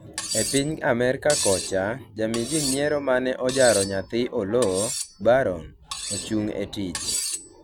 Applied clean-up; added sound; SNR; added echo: none; Cutlery, silverware; 8 dB; none.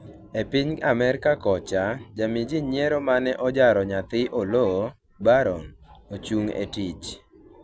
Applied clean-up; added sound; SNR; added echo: none; none; none; none.